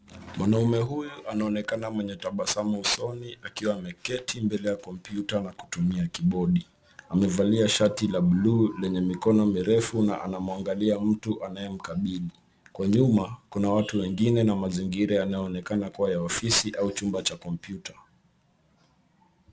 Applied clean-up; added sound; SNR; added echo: none; none; none; none.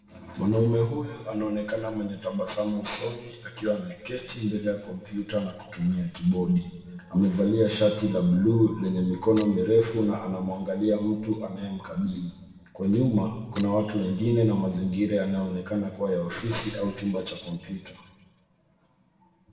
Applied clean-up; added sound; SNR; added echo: none; Shatter; 16 dB; reverberation time 1.2 s.